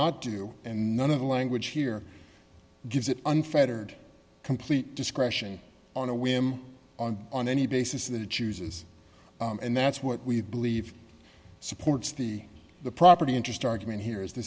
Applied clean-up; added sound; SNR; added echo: none; none; none; none.